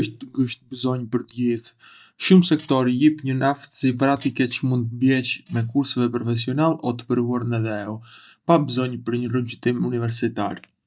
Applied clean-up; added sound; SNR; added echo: neural mask model DeepFilterNet 3.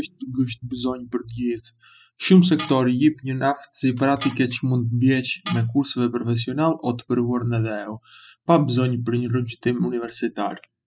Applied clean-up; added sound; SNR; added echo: classical method spectral subtraction.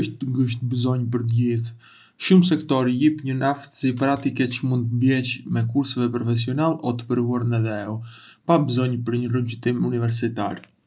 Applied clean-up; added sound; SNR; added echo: none; none; none; none.